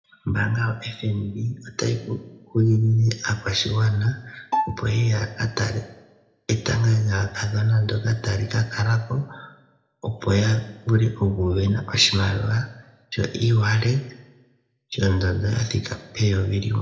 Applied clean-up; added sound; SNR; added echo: none; Bowed string instrument; 8 dB; reverberation time 0.5 s.